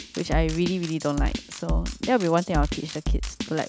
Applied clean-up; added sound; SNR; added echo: none; Drum kit; 2 dB; none.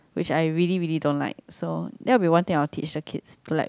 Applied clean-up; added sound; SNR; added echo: none; none; none; none.